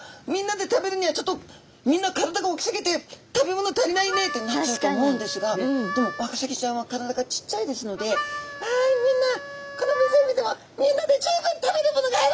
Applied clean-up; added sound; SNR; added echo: none; Harmonica; 10 dB; none.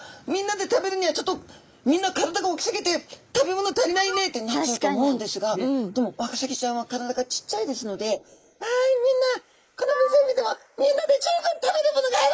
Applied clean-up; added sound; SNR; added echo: neural mask model Resemble Enhance denoiser.